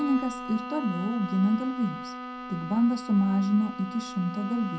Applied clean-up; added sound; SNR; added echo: none; Bowed string instrument; 10 dB; reverberation time 0.2 s.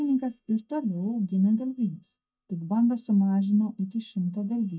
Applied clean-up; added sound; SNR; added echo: neural mask model DeepFilterNet 3.